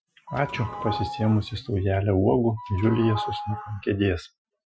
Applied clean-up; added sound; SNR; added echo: classical method Wiener filter.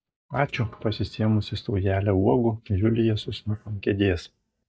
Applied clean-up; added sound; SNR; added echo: neural mask model DeepFilterNet 3.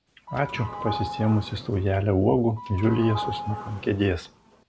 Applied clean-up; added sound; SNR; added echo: none; Sliding door / Doorbell; 11 dB; none.